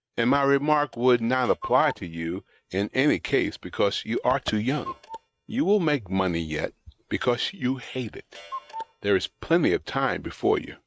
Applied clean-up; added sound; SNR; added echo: neural mask model RNNoise.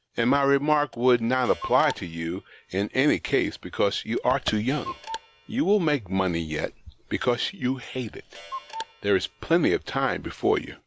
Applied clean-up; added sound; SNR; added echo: none; Clock; 17 dB; none.